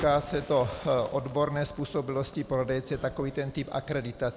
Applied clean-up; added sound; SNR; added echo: none; Explosion; 17 dB; none.